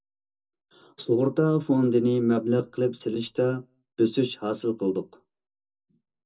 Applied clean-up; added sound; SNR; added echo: none; none; none; reverberation time 0.2 s.